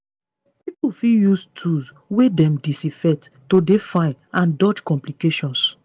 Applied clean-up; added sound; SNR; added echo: none; none; none; none.